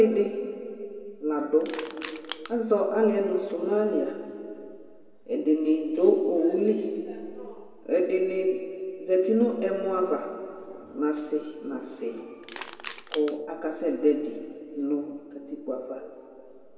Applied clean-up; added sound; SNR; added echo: none; Crushing; 13 dB; reverberation time 2.2 s.